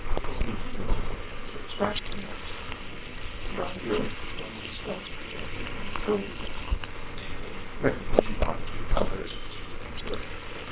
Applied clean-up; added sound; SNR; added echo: neural separator model SepFormer WHAMR!.